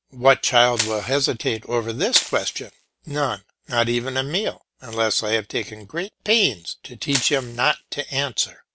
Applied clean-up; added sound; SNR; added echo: none; Crushing; 9 dB; none.